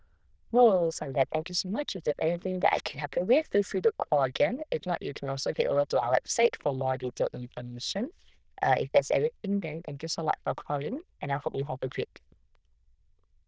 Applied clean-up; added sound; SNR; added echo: neural diffusion model UNIVERSE++.